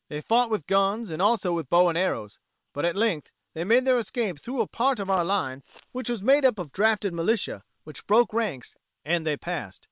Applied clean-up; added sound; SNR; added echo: neural separator model SepFormer WHAM!.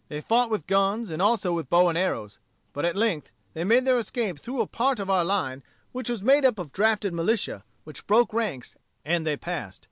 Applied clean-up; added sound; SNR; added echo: none; none; none; none.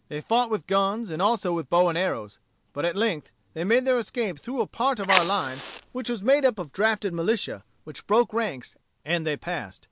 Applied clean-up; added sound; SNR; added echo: none; Fire; 4 dB; none.